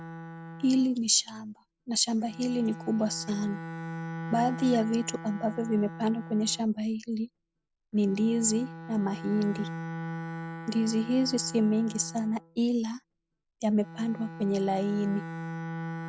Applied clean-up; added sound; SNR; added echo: none; Bowed string instrument; 11 dB; none.